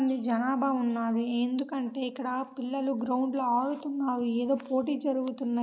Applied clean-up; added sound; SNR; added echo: none; none; none; none.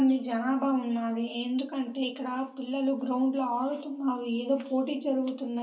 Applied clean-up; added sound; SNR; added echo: none; none; none; reverberation time 0.3 s.